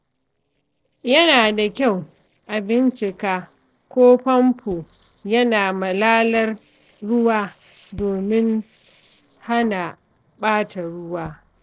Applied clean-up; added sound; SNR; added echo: neural separator model SepFormer DNS4.